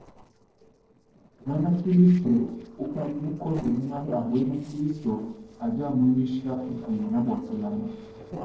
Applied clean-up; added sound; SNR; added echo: neural separator model SepFormer DNS4.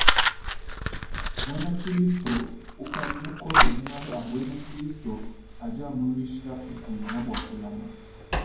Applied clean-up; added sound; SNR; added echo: none; Fire; -5 dB; reverberation time 0.9 s.